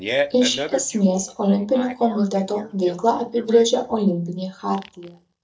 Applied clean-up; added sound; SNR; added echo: neural mask model DeepFilterNet 3.